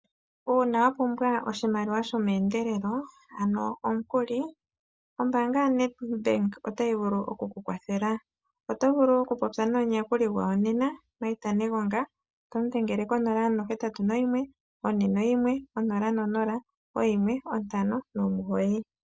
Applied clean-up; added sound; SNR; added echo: none; none; none; none.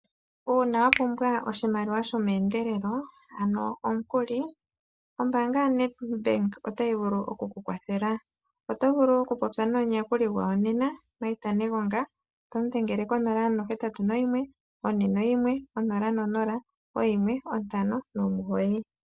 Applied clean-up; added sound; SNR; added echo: none; Finger snapping; 9 dB; none.